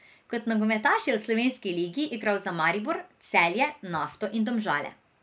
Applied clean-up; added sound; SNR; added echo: none; none; none; none.